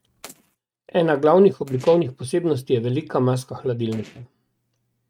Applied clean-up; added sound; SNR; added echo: neural mask model RNNoise.